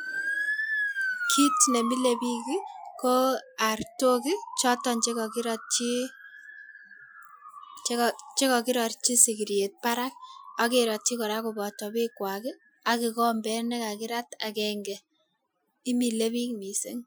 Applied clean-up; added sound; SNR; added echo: classical method Wiener filter.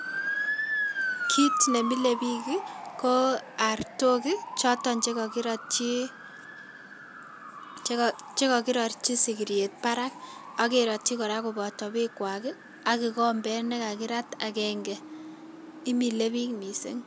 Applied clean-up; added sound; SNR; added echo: none; Motor vehicle (road) / Siren; 9 dB; none.